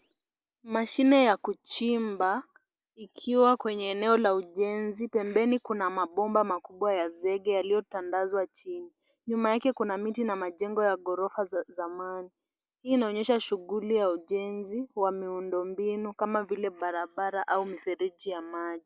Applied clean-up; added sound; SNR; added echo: none; none; none; none.